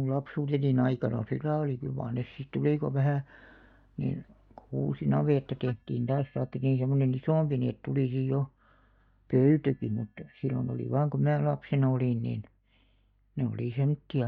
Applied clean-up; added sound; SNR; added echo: neural mask model DeepFilterNet 3.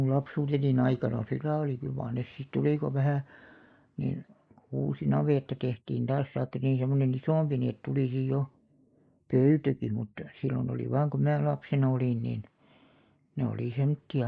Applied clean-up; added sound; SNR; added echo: neural mask model Resemble Enhance denoiser.